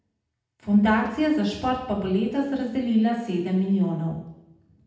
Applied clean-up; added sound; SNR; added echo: none; Snare drum; 15 dB; reverberation time 0.8 s.